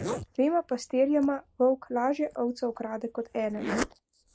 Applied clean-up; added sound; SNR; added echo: neural mask model Resemble Enhance denoiser.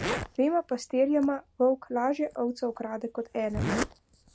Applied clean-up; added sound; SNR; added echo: none; Zipper (clothing); 8 dB; none.